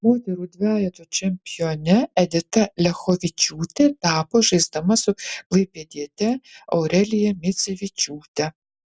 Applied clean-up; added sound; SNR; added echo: none; none; none; none.